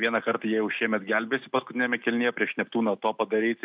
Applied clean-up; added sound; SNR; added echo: none; none; none; none.